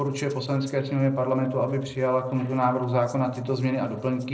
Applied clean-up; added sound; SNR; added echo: neural separator model SepFormer DNS4.